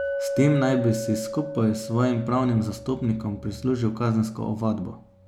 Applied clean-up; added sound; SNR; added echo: none; Chink, clink; 9 dB; none.